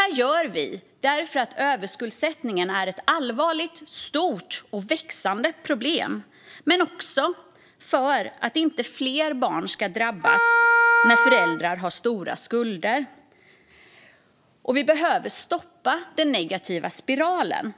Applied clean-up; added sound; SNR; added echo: none; Wind instrument, woodwind instrument; -5 dB; none.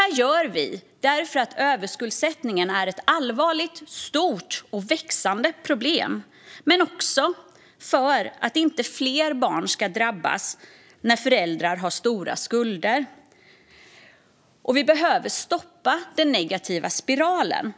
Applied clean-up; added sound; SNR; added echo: none; none; none; none.